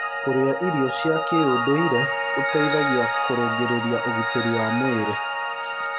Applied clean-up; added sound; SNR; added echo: none; Piano; 1 dB; none.